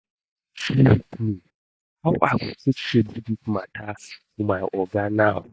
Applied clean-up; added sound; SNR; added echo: neural mask model DeepFilterNet 3.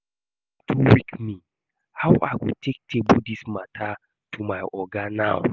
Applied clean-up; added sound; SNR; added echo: none; none; none; none.